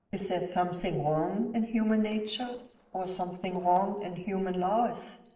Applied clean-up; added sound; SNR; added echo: neural separator model SepFormer DNS4.